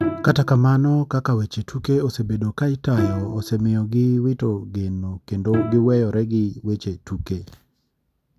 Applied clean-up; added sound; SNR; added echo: none; Bowed string instrument; 11 dB; none.